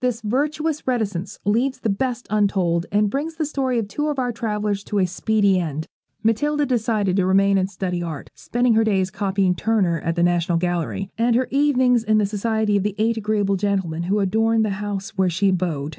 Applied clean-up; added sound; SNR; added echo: none; none; none; none.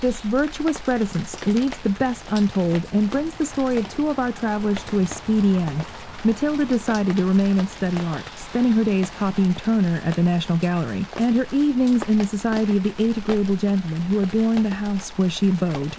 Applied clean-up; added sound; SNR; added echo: none; Rain; 15 dB; none.